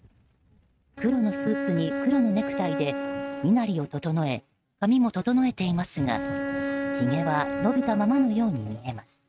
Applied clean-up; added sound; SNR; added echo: neural mask model RNNoise.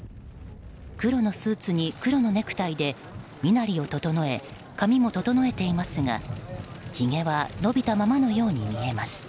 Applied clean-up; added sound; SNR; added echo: none; none; none; none.